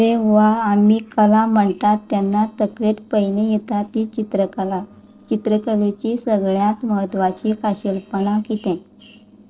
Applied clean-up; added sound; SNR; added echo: neural separator model SepFormer DNS4.